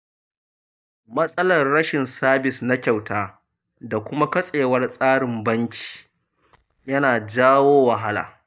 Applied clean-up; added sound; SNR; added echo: neural mask model DeepFilterNet 3.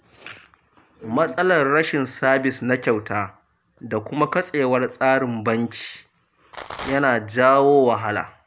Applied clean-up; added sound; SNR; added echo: none; Rattle; 14 dB; none.